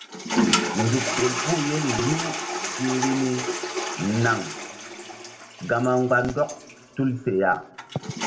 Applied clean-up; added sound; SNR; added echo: none; Toilet flush; 3 dB; reverberation time 0.7 s.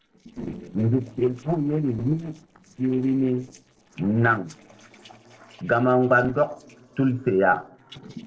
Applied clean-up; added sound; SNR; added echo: neural separator model SepFormer DNS4.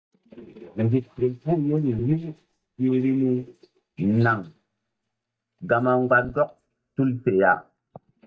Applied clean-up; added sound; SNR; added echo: neural mask model DeepFilterNet 3.